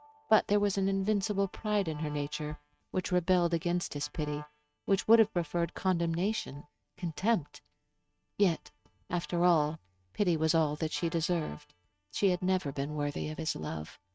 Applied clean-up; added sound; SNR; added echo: neural mask model RNNoise.